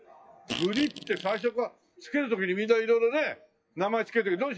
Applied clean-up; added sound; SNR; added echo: classical method WPE with log-MMSE.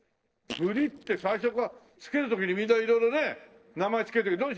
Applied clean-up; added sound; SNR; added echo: neural separator model SepFormer DNS4.